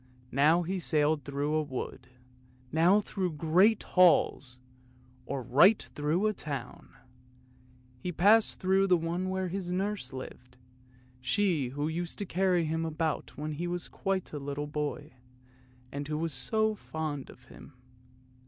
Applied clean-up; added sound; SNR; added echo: none; none; none; none.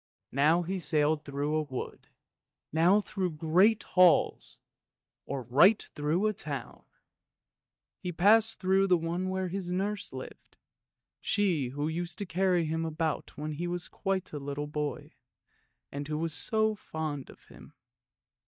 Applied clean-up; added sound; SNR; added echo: neural mask model DeepFilterNet 3.